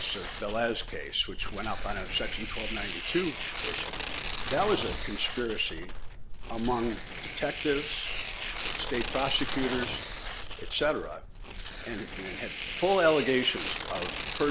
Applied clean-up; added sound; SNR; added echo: none; Tearing; 5 dB; none.